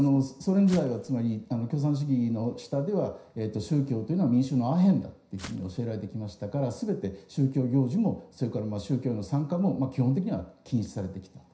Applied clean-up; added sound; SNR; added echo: none; Walk, footsteps; 18 dB; reverberation time 0.5 s.